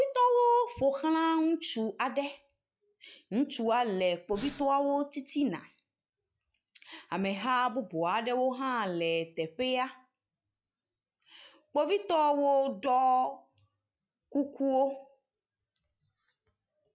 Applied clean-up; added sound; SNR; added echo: classical method log-MMSE.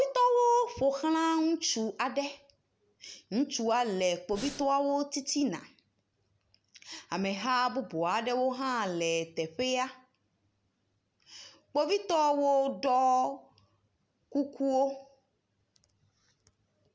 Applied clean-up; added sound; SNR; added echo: none; Breathing; 11 dB; none.